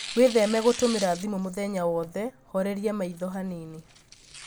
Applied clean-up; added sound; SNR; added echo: none; Tearing; 15 dB; none.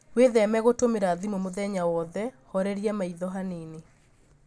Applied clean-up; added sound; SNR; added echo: none; none; none; none.